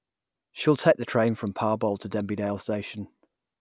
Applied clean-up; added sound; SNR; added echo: none; none; none; none.